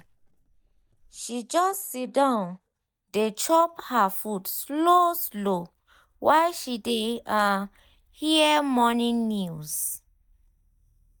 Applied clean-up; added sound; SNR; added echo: neural mask model DeepFilterNet 3.